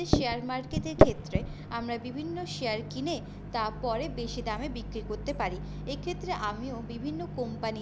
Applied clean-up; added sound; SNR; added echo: none; Microwave oven; -2 dB; none.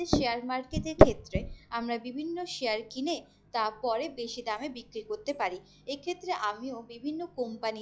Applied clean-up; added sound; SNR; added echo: classical method log-MMSE.